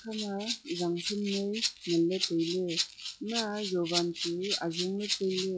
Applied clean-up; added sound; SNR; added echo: classical method log-MMSE.